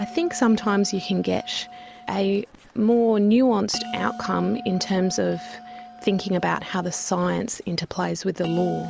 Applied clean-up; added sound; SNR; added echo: none; Bell; 15 dB; none.